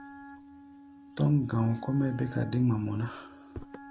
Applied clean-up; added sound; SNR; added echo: none; Wind instrument, woodwind instrument; 18 dB; none.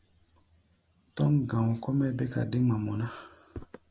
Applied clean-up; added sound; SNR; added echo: none; none; none; none.